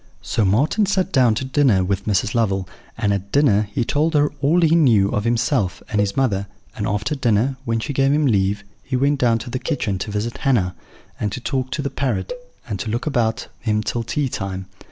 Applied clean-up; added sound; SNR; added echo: none; Cowbell; 19 dB; none.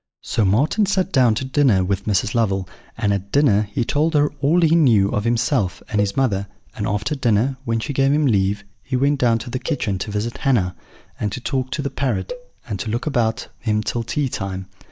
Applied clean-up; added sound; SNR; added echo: neural mask model DeepFilterNet 3.